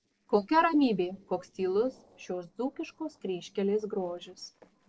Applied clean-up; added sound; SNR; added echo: neural separator model SepFormer DNS4.